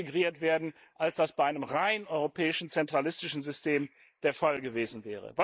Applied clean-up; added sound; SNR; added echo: neural mask model Resemble Enhance denoiser.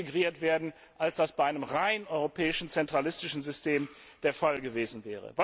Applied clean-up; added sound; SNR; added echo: none; none; none; none.